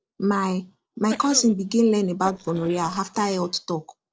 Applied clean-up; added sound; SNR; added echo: neural separator model SepFormer DNS4.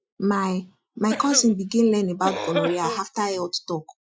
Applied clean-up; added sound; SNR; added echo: classical method Wiener filter.